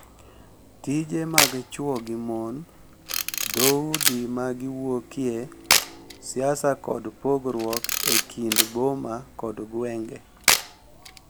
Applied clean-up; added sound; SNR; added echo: none; Camera; 0 dB; none.